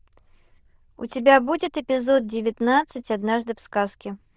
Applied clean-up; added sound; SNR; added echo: neural diffusion model UNIVERSE++.